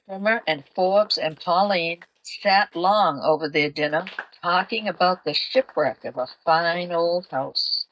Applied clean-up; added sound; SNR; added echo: neural mask model DeepFilterNet 3.